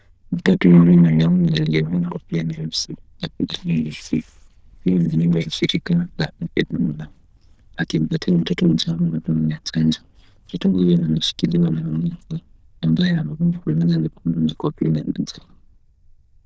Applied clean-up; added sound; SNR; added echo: neural diffusion model UNIVERSE++.